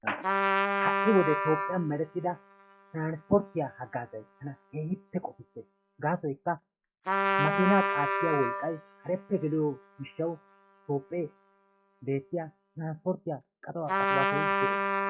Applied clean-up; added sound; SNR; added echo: classical method log-MMSE.